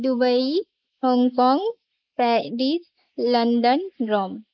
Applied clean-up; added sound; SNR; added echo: neural mask model Resemble Enhance denoiser.